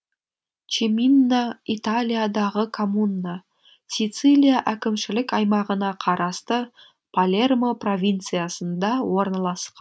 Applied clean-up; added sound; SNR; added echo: none; none; none; none.